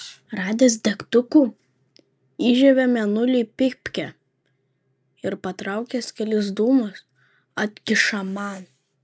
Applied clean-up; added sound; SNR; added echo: none; none; none; none.